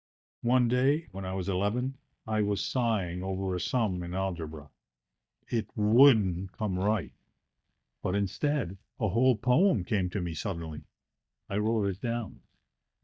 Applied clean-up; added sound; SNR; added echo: neural mask model DeepFilterNet 3.